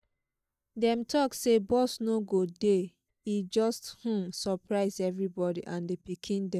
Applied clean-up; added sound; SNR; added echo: neural mask model DeepFilterNet 3.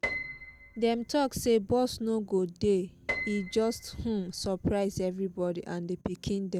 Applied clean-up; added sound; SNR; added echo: none; Piano; 12 dB; none.